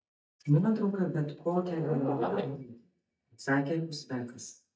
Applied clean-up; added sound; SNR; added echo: neural mask model DeepFilterNet 3.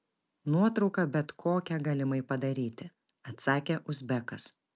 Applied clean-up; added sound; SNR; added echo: none; none; none; none.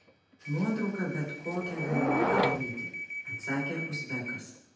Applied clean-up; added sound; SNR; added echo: none; Subway, metro, underground / Door; -1 dB; reverberation time 0.8 s.